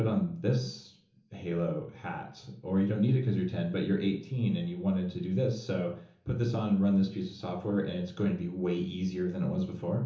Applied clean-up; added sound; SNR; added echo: none; none; none; reverberation time 1.2 s.